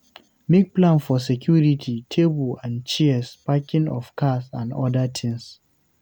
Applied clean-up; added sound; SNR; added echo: none; none; none; none.